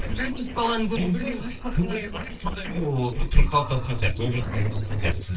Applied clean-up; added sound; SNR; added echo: neural separator model SepFormer DNS4.